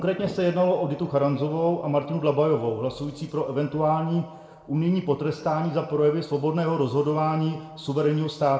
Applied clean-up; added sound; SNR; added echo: none; Brass instrument; 18 dB; reverberation time 0.7 s.